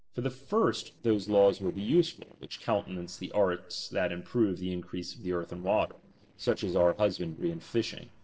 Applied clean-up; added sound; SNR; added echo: neural separator model SepFormer DNS4.